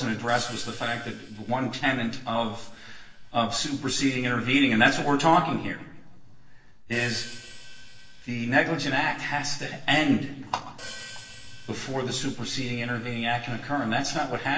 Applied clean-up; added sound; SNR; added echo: neural separator model SepFormer DNS4.